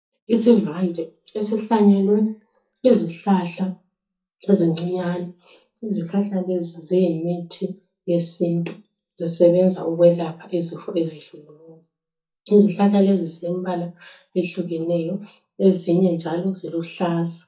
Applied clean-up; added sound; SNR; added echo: neural mask model DeepFilterNet 3.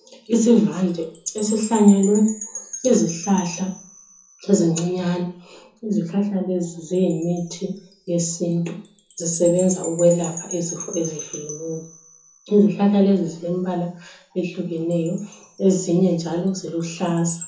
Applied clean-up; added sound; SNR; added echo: none; Wind chime; 17 dB; reverberation time 0.6 s.